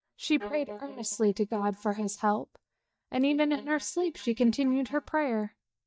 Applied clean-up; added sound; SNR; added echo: neural mask model DeepFilterNet 3.